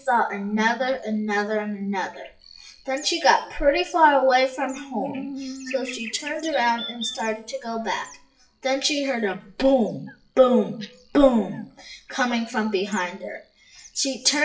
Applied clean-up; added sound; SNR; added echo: classical method WPE with log-MMSE.